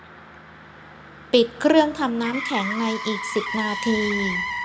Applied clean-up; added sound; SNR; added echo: none; Motor vehicle (road); 7 dB; reverberation time 1.3 s.